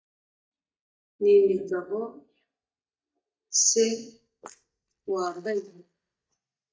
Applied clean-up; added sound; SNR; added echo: neural mask model DeepFilterNet 3.